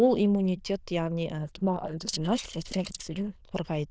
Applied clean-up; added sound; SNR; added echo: neural diffusion model UNIVERSE++.